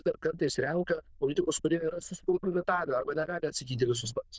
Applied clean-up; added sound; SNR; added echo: neural diffusion model UNIVERSE++.